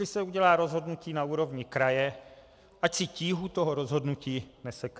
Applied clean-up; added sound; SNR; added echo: none; none; none; none.